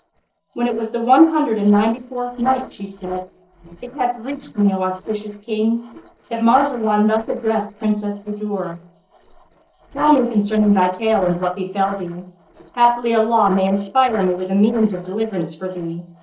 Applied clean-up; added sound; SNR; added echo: neural separator model SepFormer DNS4.